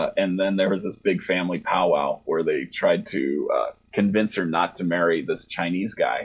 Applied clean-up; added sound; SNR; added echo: classical method log-MMSE.